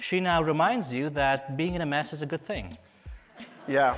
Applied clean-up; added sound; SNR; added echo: none; Drum kit; 19 dB; none.